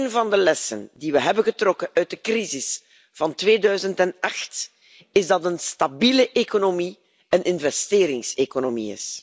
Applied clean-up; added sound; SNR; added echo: none; none; none; none.